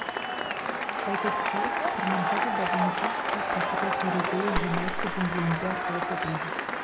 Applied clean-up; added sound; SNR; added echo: none; Clapping + Applause / Cheering; -5 dB; none.